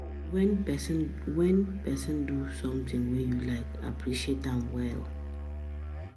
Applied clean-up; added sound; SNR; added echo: none; Musical instrument; 6 dB; none.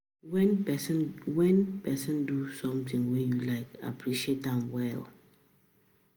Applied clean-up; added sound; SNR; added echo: none; none; none; none.